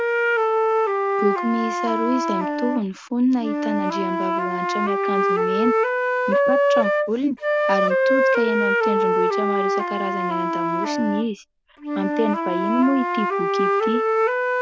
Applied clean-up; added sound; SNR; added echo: none; Wind instrument, woodwind instrument; -4 dB; none.